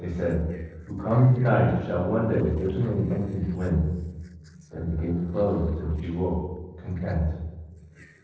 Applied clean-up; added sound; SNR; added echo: neural separator model SepFormer DNS4.